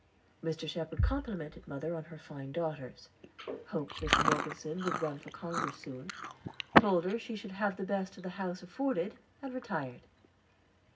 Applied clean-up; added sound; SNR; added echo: none; Chewing, mastication; 1 dB; reverberation time 0.4 s.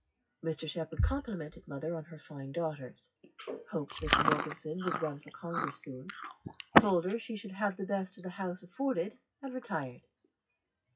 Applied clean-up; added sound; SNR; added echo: classical method WPE with log-MMSE.